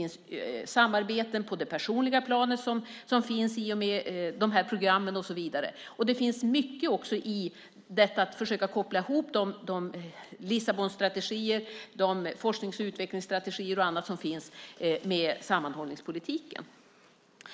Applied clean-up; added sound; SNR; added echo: none; none; none; none.